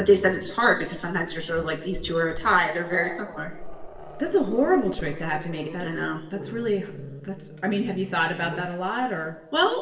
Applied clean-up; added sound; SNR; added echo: none; Growling; 12 dB; reverberation time 0.7 s.